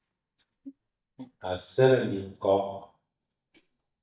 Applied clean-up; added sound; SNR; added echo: neural mask model DeepFilterNet 3.